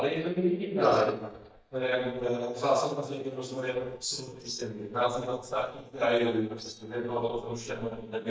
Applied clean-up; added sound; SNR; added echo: neural mask model DeepFilterNet 3.